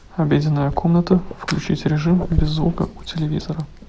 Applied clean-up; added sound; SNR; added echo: none; Fire; 9 dB; none.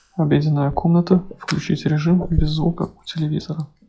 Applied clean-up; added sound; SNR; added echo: classical method log-MMSE.